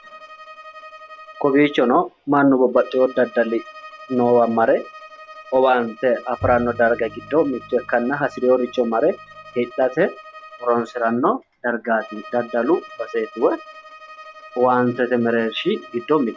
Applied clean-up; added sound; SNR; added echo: none; Bowed string instrument + Bowed string instrument; 19 dB; none.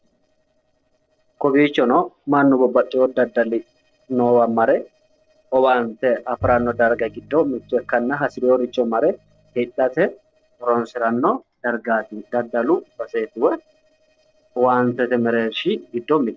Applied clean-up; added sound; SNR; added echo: neural separator model SepFormer DNS4.